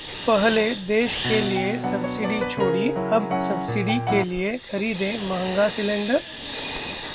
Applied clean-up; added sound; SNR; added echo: none; Hiss + Piano; -2 dB; none.